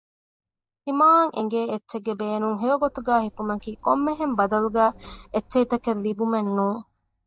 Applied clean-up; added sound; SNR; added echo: neural mask model DeepFilterNet 3.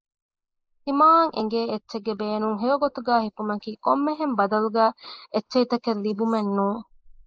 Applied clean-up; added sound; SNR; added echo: neural mask model Resemble Enhance denoiser.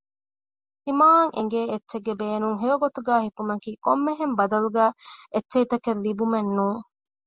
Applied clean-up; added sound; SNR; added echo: none; none; none; none.